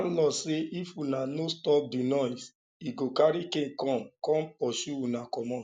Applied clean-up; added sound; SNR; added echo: none; none; none; none.